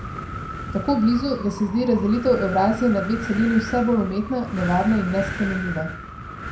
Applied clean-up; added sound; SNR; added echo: none; Wind; 9 dB; reverberation time 0.5 s.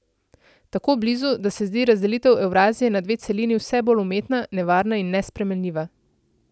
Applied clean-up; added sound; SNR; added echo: none; none; none; none.